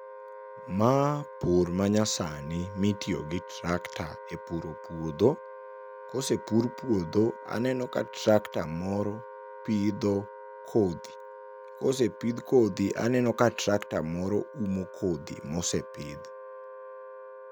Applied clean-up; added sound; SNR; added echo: none; Wind instrument, woodwind instrument; 14 dB; none.